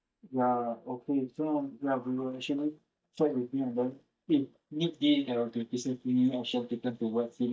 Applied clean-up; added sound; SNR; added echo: neural mask model DeepFilterNet 3.